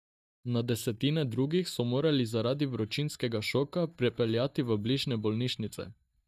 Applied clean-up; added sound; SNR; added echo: neural mask model DeepFilterNet 3.